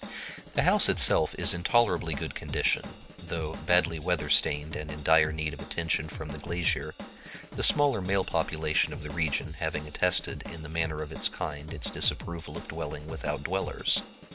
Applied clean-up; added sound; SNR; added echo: none; Drum / Drum kit; 11 dB; none.